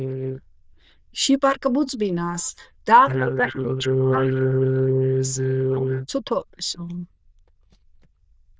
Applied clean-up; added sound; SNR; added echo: neural diffusion model UNIVERSE++.